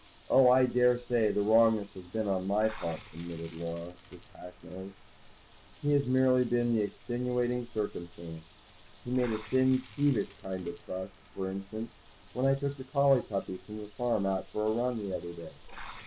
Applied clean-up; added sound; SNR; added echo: none; Bathtub (filling or washing) / Water; 20 dB; none.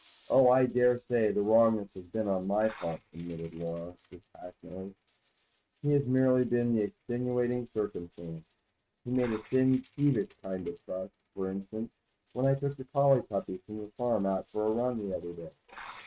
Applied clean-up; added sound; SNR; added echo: neural mask model RNNoise.